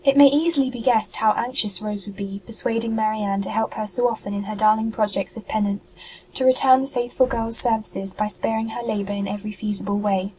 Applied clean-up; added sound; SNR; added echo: none; none; none; none.